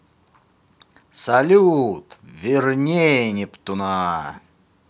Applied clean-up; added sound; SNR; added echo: none; none; none; none.